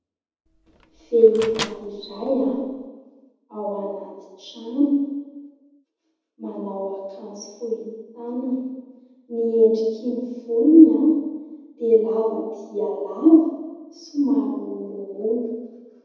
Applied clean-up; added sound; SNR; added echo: none; Microwave oven; 15 dB; reverberation time 1.1 s.